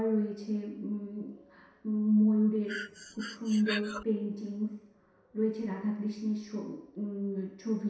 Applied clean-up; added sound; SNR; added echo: none; Breathing; 9 dB; reverberation time 0.7 s.